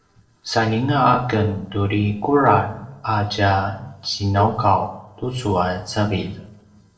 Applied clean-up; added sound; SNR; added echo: neural separator model SepFormer DNS4.